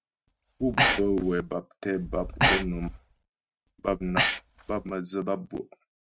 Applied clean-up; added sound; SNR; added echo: neural mask model RNNoise.